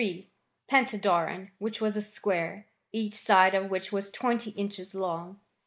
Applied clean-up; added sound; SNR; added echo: neural mask model Resemble Enhance denoiser.